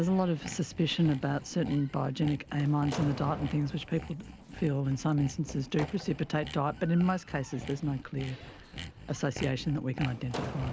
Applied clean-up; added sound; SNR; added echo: none; Sawing + Slam; 12 dB; none.